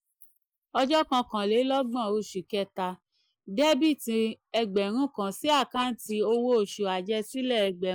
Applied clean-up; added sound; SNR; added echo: neural mask model Resemble Enhance denoiser.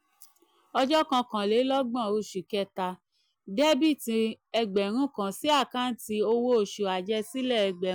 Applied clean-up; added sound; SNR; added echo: none; none; none; none.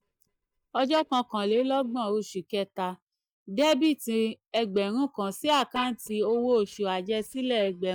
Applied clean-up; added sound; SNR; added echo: neural mask model DeepFilterNet 3.